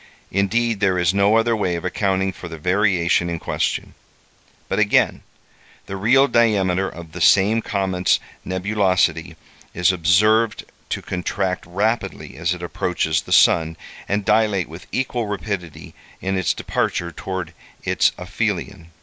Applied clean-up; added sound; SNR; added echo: none; none; none; none.